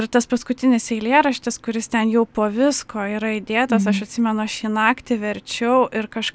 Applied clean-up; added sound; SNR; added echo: none; none; none; none.